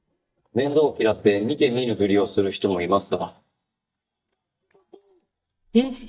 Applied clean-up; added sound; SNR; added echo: neural mask model DeepFilterNet 3.